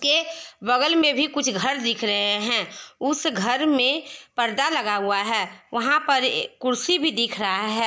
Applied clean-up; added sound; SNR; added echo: none; none; none; none.